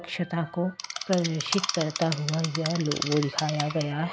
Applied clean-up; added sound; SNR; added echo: none; Insect; 6 dB; none.